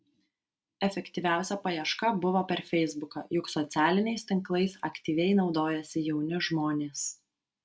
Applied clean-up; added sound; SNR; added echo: none; none; none; none.